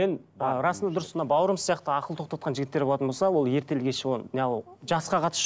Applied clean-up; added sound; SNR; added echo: none; none; none; none.